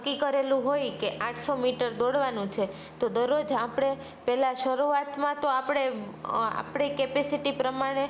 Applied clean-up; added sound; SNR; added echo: none; Bowed string instrument; 20 dB; none.